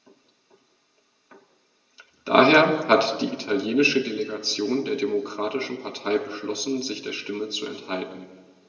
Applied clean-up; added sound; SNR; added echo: none; none; none; reverberation time 1.9 s.